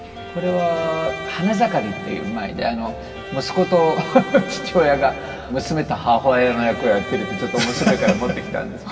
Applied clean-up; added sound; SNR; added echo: none; Bowed string instrument; 13 dB; reverberation time 2.4 s.